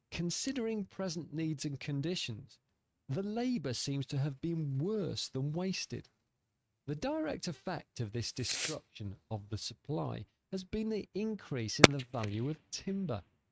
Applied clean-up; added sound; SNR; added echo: neural mask model RNNoise.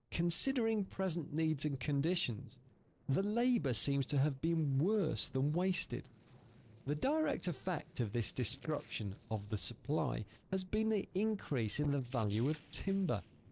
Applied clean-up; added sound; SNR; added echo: neural separator model SepFormer DNS4.